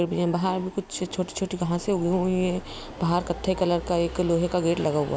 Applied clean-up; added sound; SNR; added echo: none; none; none; none.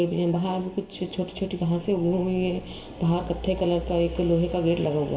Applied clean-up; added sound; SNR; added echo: none; none; none; reverberation time 0.7 s.